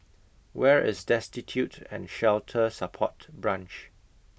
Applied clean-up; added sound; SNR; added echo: none; none; none; none.